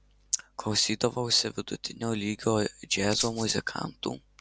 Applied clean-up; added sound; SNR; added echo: none; Rattle (instrument); 6 dB; none.